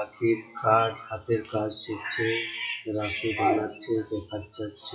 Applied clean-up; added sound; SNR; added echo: classical method WPE with log-MMSE.